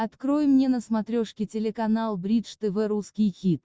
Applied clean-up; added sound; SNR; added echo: none; none; none; none.